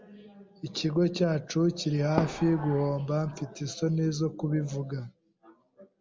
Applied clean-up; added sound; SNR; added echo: none; Fireworks; 8 dB; none.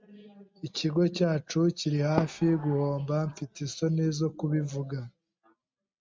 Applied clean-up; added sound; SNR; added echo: neural mask model RNNoise.